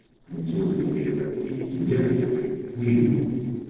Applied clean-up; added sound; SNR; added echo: neural separator model SepFormer DNS4.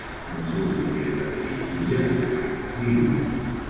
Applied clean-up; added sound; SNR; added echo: none; Stream; 10 dB; reverberation time 2.2 s.